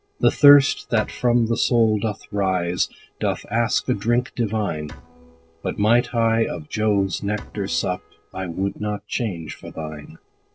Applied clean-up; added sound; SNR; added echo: neural separator model SepFormer DNS4.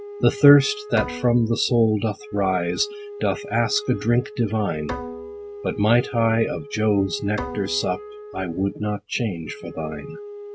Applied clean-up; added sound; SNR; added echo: none; Wind instrument, woodwind instrument + Bowed string instrument; 13 dB; none.